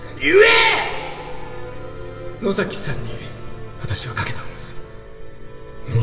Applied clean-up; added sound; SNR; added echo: none; none; none; reverberation time 2.4 s.